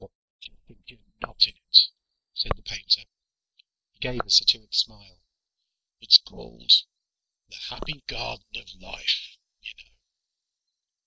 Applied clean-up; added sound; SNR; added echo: neural mask model DeepFilterNet 3.